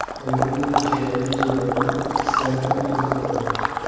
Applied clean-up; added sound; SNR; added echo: none; Water / Liquid; -1 dB; reverberation time 2.1 s.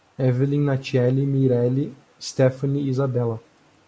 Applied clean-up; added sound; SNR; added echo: none; none; none; none.